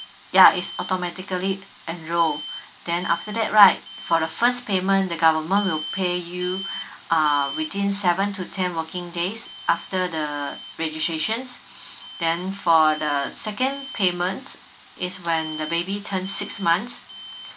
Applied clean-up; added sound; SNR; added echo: none; Alarm; 16 dB; none.